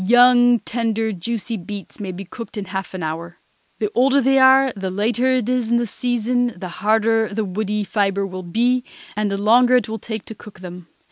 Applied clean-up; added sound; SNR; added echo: none; none; none; none.